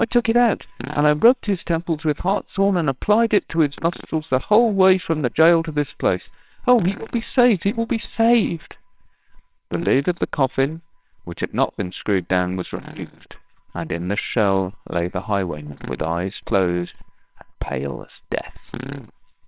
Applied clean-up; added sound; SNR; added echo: neural separator model SepFormer WHAMR!.